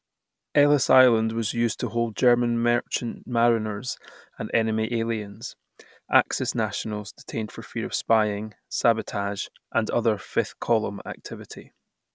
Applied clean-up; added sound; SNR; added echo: none; none; none; none.